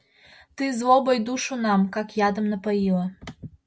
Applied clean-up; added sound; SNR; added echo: none; none; none; none.